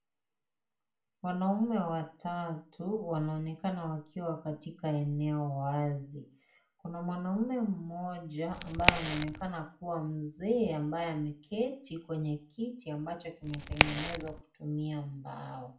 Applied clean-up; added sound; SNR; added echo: none; Crack; -4 dB; reverberation time 0.3 s.